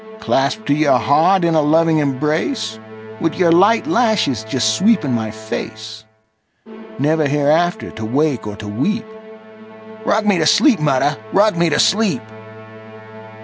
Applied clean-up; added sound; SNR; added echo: none; Musical instrument; 16 dB; none.